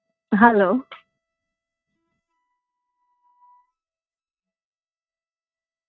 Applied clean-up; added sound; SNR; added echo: neural mask model RNNoise.